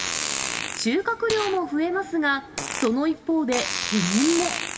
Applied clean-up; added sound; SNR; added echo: none; Fart; 6 dB; reverberation time 1.1 s.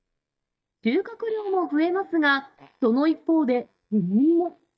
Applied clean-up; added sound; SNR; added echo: neural mask model DeepFilterNet 3.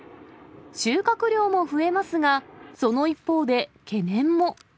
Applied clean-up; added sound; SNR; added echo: none; none; none; none.